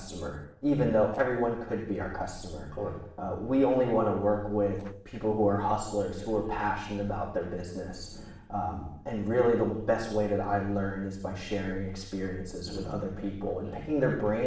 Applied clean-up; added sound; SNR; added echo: neural separator model SepFormer DNS4.